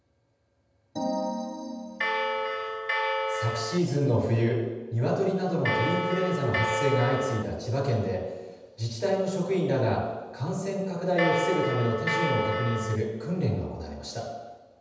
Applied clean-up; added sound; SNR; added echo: none; Bell; 1 dB; reverberation time 1.1 s.